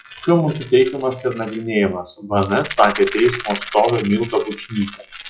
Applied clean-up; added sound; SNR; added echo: classical method log-MMSE.